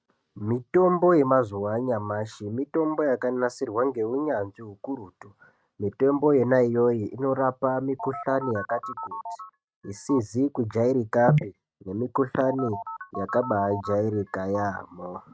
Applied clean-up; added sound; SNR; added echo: neural mask model RNNoise.